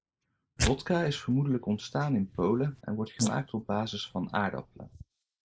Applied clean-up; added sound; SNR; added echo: neural mask model Resemble Enhance denoiser.